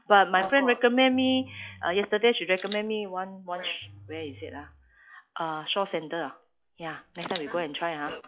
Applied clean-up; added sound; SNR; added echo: classical method log-MMSE.